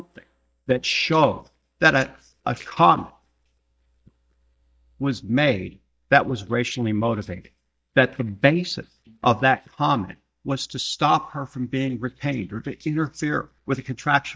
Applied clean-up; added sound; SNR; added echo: neural mask model DeepFilterNet 3.